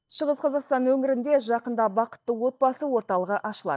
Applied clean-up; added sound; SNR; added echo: neural mask model DeepFilterNet 3.